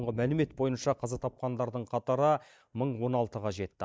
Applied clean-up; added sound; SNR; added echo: neural mask model DeepFilterNet 3.